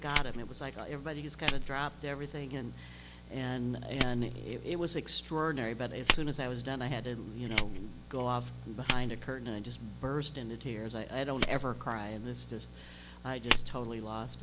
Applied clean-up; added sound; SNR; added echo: none; Fire; -2 dB; none.